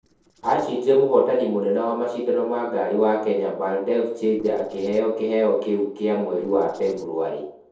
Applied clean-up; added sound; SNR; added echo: neural separator model SepFormer DNS4.